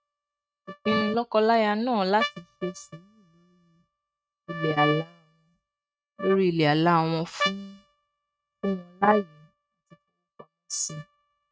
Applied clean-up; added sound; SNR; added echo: neural mask model RNNoise.